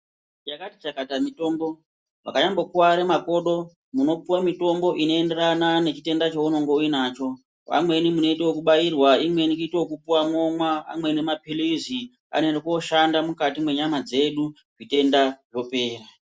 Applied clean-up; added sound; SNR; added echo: none; none; none; none.